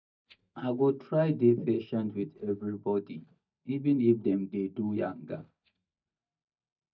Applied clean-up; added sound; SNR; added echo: neural mask model DeepFilterNet 3.